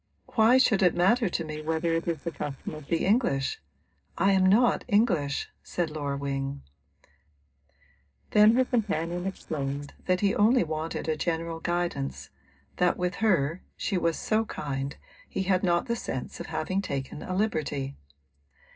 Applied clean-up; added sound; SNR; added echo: neural separator model SepFormer DNS4.